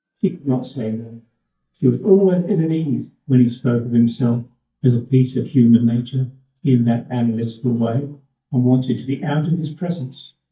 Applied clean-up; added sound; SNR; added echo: neural mask model DeepFilterNet 3.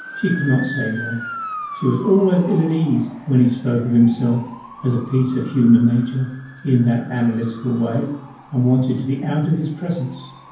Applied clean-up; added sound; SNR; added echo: none; Motor vehicle (road) / Siren; 16 dB; reverberation time 0.9 s.